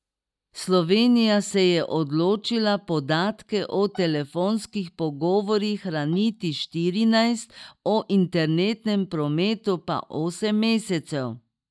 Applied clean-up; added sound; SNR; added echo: neural mask model DeepFilterNet 3.